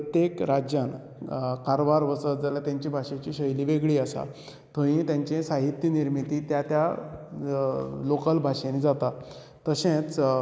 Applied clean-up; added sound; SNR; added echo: none; none; none; none.